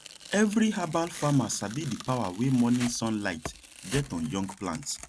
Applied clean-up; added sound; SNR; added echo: none; Tearing; 13 dB; none.